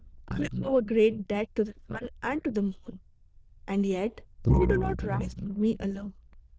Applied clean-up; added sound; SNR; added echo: neural diffusion model UNIVERSE++.